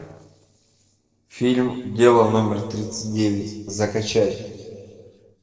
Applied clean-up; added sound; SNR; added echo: neural separator model SepFormer DNS4.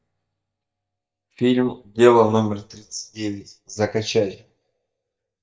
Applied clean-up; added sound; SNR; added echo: neural mask model DeepFilterNet 3.